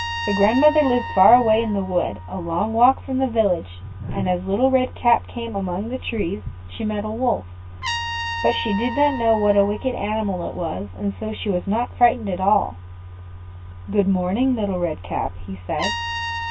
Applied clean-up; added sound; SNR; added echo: none; Trumpet; 12 dB; none.